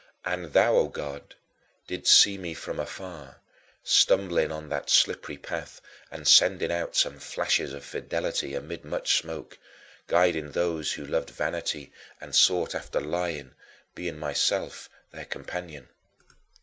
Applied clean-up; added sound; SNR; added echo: none; none; none; none.